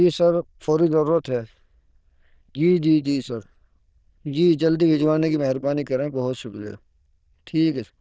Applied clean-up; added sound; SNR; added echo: neural diffusion model UNIVERSE++.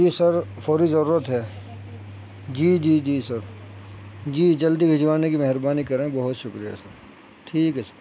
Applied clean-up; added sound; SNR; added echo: none; none; none; none.